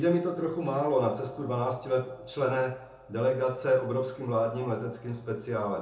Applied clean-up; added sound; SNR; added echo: none; none; none; reverberation time 0.7 s.